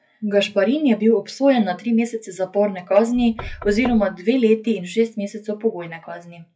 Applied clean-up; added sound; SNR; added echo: classical method WPE with log-MMSE.